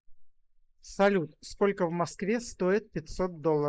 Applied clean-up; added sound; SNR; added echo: neural mask model Resemble Enhance denoiser.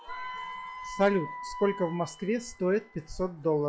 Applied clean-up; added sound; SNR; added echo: classical method log-MMSE.